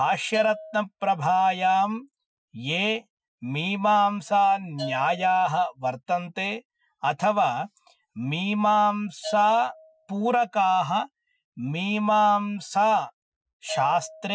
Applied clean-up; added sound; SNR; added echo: classical method Wiener filter.